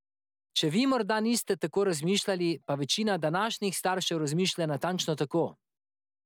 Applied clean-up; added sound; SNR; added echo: none; none; none; none.